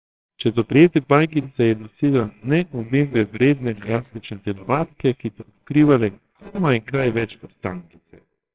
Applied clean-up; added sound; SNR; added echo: neural separator model SepFormer WHAMR!.